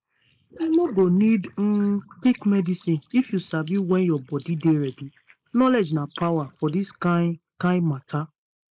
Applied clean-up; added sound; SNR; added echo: neural mask model Resemble Enhance denoiser.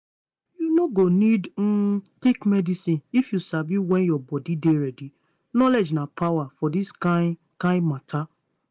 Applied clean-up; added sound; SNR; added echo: none; none; none; none.